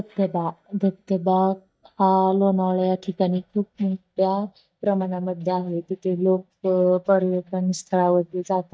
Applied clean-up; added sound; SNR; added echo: neural mask model DeepFilterNet 3.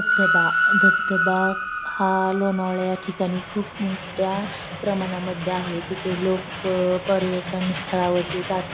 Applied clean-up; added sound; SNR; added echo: none; Train; 1 dB; none.